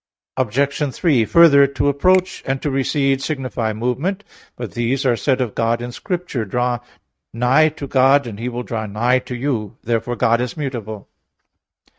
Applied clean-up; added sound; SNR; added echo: neural mask model RNNoise.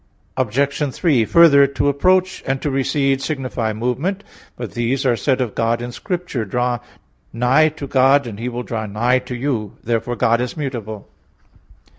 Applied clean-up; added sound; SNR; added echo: none; none; none; none.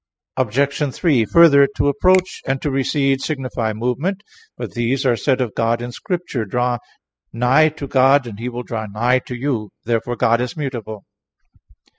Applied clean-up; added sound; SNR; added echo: classical method spectral subtraction.